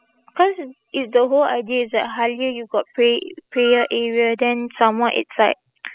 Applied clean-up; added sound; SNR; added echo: classical method spectral subtraction.